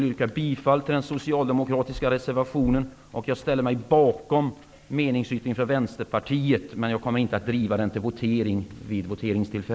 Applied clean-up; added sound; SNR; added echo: none; none; none; none.